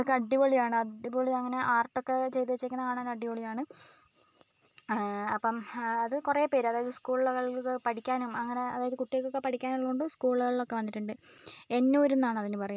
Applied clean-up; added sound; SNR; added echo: none; none; none; none.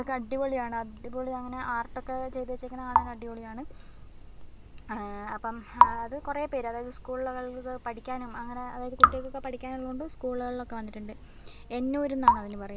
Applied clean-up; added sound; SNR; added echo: none; Raindrop / Drip; -3 dB; none.